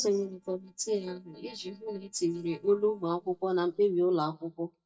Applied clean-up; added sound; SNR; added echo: neural mask model DeepFilterNet 3.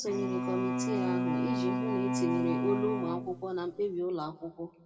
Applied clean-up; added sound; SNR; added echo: none; Bowed string instrument; -2 dB; reverberation time 1.1 s.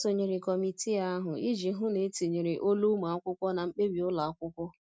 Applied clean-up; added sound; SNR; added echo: none; none; none; none.